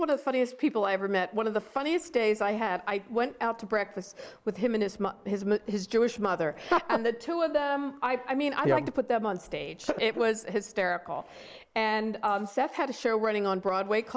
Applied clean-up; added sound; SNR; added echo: neural mask model Resemble Enhance denoiser.